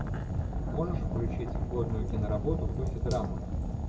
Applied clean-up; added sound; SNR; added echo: none; Fire; -3 dB; reverberation time 1.0 s.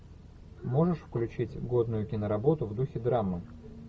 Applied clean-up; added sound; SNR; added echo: none; none; none; none.